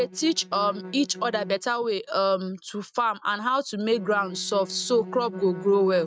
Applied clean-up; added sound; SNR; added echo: neural mask model RNNoise.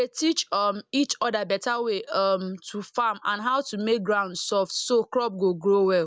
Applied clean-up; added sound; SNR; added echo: none; none; none; none.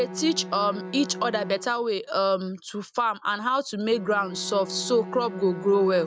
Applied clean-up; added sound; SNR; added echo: none; Bowed string instrument; 13 dB; none.